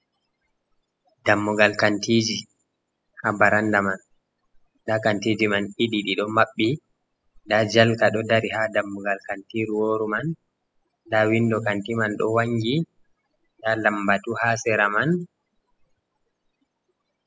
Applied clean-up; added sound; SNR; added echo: classical method spectral subtraction.